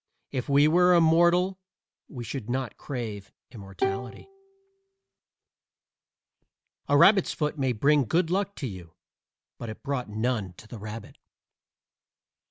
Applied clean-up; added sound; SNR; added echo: none; Bowed string instrument; 5 dB; none.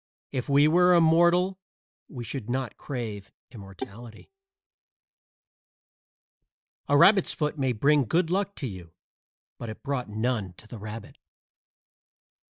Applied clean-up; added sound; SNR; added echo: neural mask model DeepFilterNet 3.